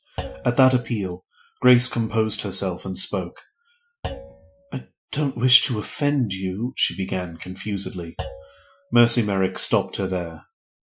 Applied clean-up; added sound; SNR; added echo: classical method Wiener filter.